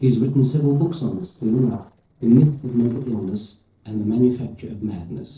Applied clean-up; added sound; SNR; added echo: neural separator model SepFormer DNS4.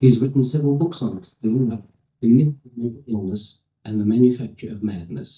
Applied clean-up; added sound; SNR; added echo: neural mask model DeepFilterNet 3.